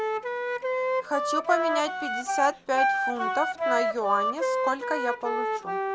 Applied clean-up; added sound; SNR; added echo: none; Wind instrument, woodwind instrument; -2 dB; none.